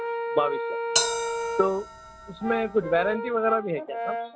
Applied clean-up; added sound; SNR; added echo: none; Bell + Brass instrument; 2 dB; none.